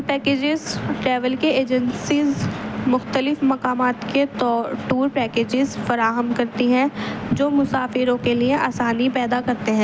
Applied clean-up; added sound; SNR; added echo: none; none; none; none.